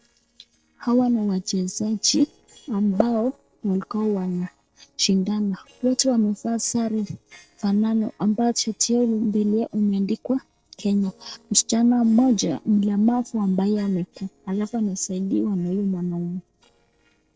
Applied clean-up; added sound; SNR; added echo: neural separator model SepFormer DNS4.